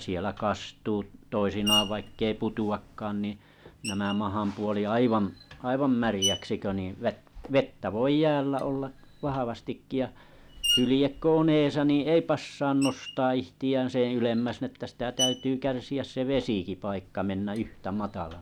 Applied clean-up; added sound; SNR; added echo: none; Screech; 10 dB; none.